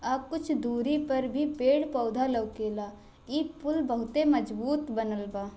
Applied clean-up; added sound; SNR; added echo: none; none; none; none.